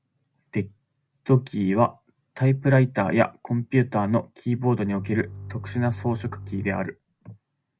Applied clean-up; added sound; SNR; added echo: none; Bowed string instrument; 13 dB; none.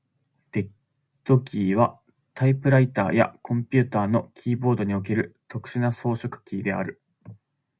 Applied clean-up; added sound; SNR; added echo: none; none; none; none.